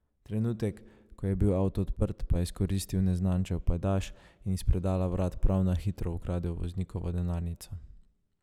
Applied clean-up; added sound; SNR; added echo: none; none; none; none.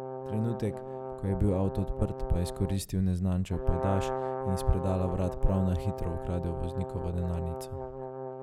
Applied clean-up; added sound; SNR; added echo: none; Brass instrument; 7 dB; none.